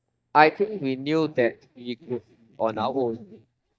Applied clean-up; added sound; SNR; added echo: neural mask model DeepFilterNet 3.